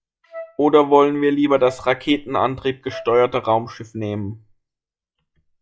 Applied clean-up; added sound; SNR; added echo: classical method log-MMSE.